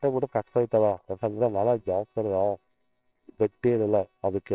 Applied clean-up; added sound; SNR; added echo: neural separator model SepFormer WHAMR!.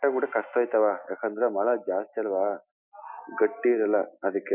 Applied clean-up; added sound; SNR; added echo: none; none; none; none.